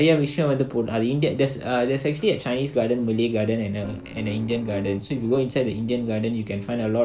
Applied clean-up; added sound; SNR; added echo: neural separator model SepFormer DNS4.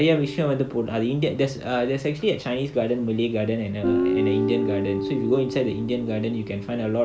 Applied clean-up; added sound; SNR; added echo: none; Guitar; 5 dB; none.